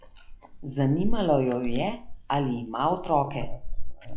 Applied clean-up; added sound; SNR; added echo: classical method log-MMSE.